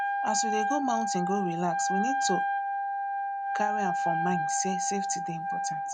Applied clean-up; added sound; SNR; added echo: none; Wind instrument, woodwind instrument; -3 dB; none.